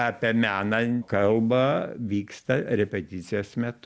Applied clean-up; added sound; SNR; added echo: none; none; none; none.